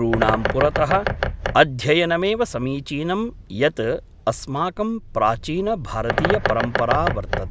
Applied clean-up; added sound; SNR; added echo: none; Bird; 5 dB; none.